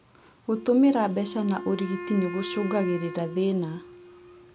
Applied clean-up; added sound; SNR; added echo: none; Wind instrument, woodwind instrument; 12 dB; none.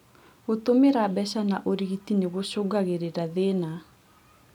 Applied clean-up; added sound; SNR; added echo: none; none; none; none.